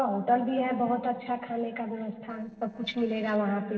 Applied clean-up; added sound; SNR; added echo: neural separator model SepFormer DNS4.